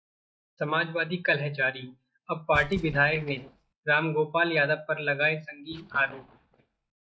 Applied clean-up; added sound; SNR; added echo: neural mask model DeepFilterNet 3.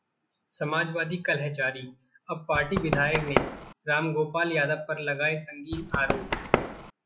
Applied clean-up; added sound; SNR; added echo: none; Run; 0 dB; none.